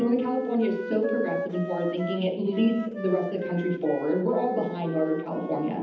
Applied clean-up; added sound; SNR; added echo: none; Wind instrument, woodwind instrument; 10 dB; reverberation time 0.8 s.